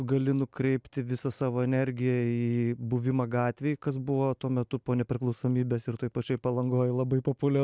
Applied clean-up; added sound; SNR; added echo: none; none; none; none.